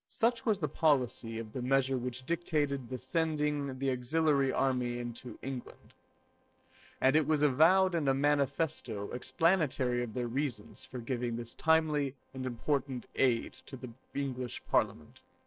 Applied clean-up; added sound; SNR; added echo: neural separator model SepFormer DNS4.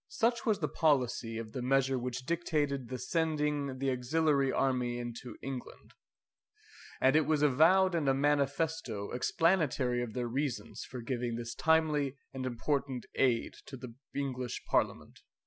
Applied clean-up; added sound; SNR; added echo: none; none; none; none.